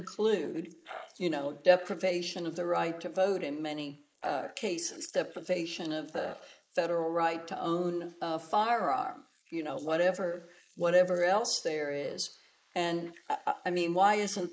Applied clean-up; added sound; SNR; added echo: neural mask model Resemble Enhance denoiser.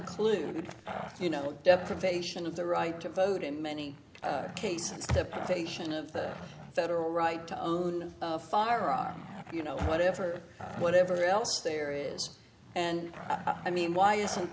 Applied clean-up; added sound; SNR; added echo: none; Growling; 14 dB; none.